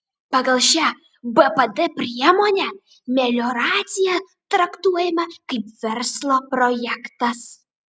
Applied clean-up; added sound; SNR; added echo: none; none; none; none.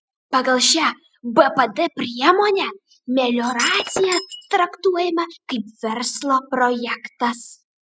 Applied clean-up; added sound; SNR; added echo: classical method spectral subtraction.